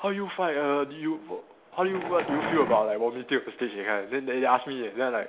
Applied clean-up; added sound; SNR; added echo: none; Wild animals; 7 dB; none.